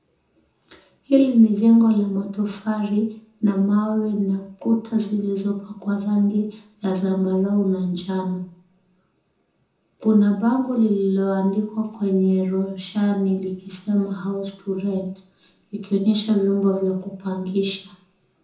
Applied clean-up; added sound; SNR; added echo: none; none; none; reverberation time 0.5 s.